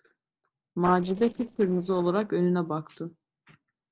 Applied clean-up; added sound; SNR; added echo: neural separator model SepFormer DNS4.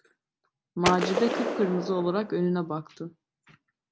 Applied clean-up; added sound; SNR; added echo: none; Gunshot, gunfire; 2 dB; none.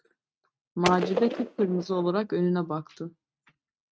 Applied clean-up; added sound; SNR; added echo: neural mask model RNNoise.